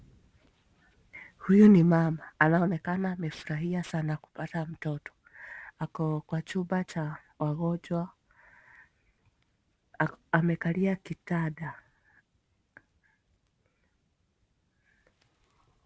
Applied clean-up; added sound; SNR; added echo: none; none; none; none.